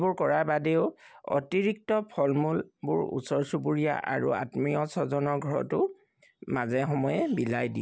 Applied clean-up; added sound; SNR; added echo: none; none; none; none.